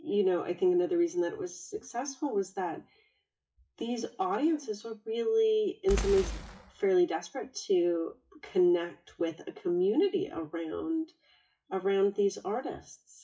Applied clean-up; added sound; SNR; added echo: classical method WPE with log-MMSE.